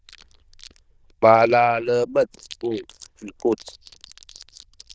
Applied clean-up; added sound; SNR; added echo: neural diffusion model UNIVERSE++.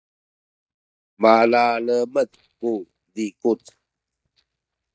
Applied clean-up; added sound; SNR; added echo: neural mask model DeepFilterNet 3.